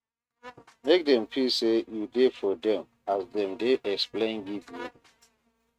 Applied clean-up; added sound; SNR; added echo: neural mask model RNNoise.